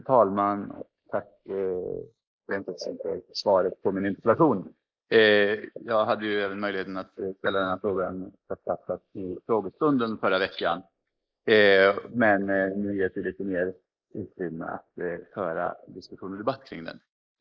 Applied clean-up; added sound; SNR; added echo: neural mask model Resemble Enhance denoiser.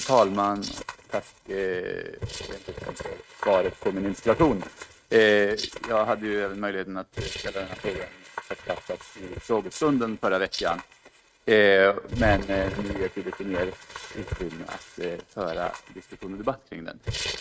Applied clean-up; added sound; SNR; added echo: neural mask model RNNoise.